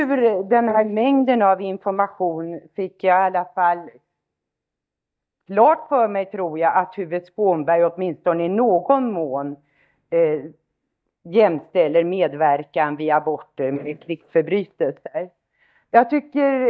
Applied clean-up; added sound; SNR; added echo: neural mask model DeepFilterNet 3.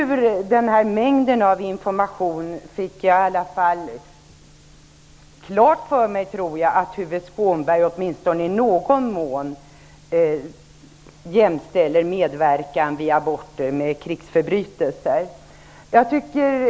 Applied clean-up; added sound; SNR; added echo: none; none; none; none.